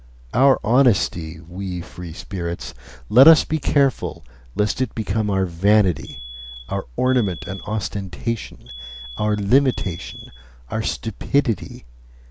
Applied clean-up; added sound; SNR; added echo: none; Alarm; 17 dB; none.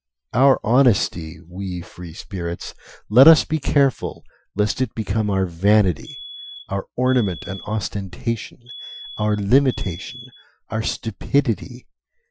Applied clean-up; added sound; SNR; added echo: classical method Wiener filter.